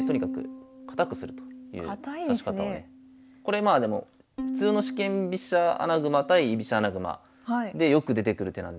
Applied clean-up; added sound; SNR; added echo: none; Bowed string instrument; 11 dB; none.